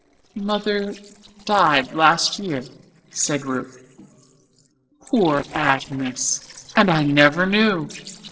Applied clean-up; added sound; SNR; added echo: neural separator model SepFormer DNS4.